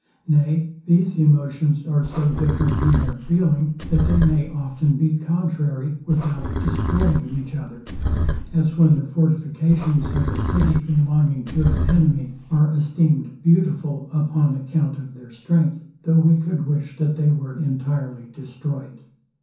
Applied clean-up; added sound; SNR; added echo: none; Livestock, farm animals, working animals; 4 dB; reverberation time 0.6 s.